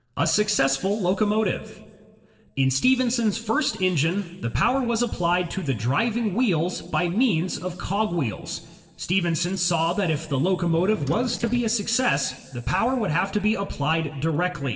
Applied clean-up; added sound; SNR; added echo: neural separator model SepFormer DNS4.